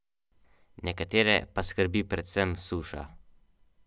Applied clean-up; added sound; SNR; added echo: none; none; none; none.